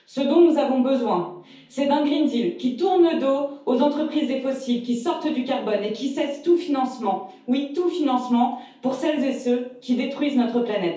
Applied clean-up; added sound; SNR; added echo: none; none; none; reverberation time 0.6 s.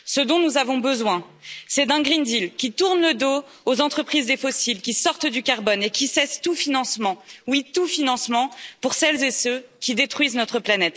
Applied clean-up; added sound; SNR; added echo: none; none; none; none.